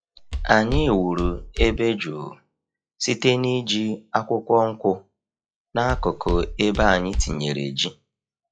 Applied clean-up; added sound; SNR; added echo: classical method log-MMSE.